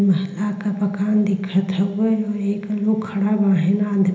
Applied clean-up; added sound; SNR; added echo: none; none; none; reverberation time 1.0 s.